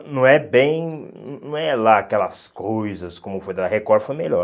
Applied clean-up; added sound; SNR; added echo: neural mask model Resemble Enhance denoiser.